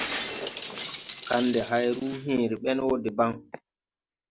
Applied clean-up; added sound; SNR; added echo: none; Shatter; 11 dB; none.